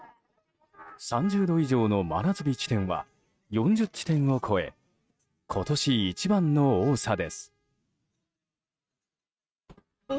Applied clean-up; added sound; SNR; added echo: neural mask model RNNoise.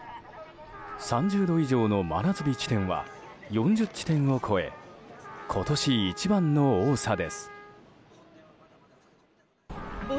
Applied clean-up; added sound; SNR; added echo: none; Trumpet; 18 dB; none.